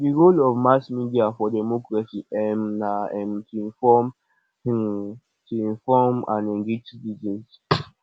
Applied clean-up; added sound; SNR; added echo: none; none; none; none.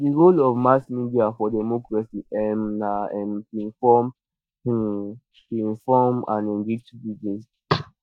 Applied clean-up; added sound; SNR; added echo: neural mask model DeepFilterNet 3.